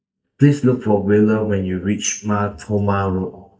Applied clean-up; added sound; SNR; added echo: neural mask model DeepFilterNet 3.